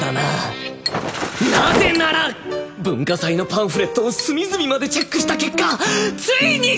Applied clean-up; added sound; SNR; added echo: none; Chink, clink; 17 dB; none.